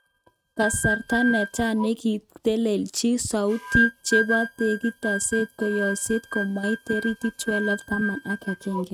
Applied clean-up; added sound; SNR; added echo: neural mask model RNNoise.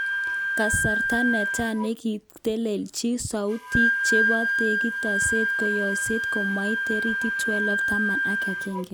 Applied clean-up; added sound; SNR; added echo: none; Wind instrument, woodwind instrument; -2 dB; none.